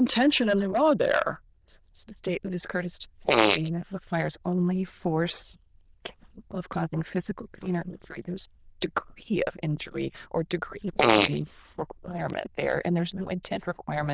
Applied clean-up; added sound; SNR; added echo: neural diffusion model UNIVERSE++.